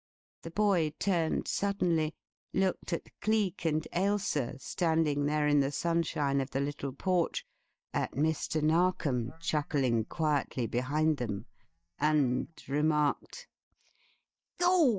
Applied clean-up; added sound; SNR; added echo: neural mask model DeepFilterNet 3.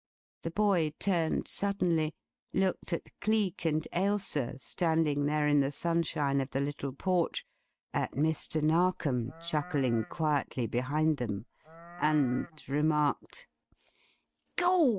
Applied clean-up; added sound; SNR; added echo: neural mask model RNNoise.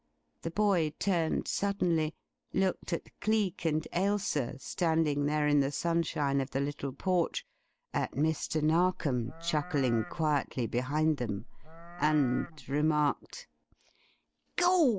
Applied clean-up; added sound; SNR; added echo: none; Livestock, farm animals, working animals; 14 dB; none.